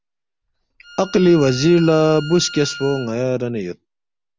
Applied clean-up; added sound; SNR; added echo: none; Bowed string instrument; 17 dB; none.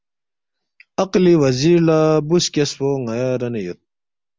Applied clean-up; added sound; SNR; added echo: none; none; none; none.